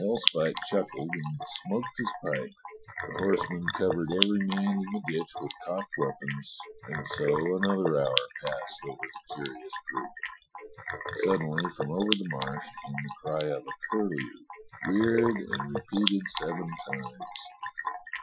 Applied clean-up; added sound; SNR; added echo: classical method Wiener filter.